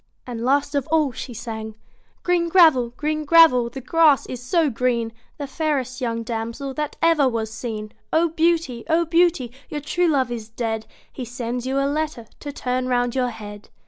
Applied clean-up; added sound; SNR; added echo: none; none; none; none.